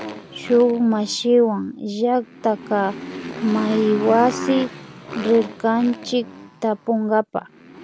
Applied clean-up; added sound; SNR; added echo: none; Motorcycle; 13 dB; none.